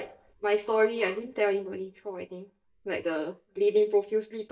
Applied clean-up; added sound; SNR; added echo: neural mask model DeepFilterNet 3.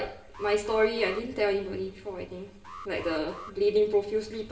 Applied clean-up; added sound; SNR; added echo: none; Alarm; 18 dB; reverberation time 0.8 s.